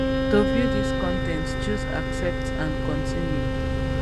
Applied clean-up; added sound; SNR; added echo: none; Bowed string instrument + Idling / Accelerating, revving, vroom / Car; -5 dB; none.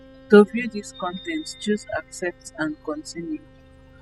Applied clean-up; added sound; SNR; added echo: classical method spectral subtraction.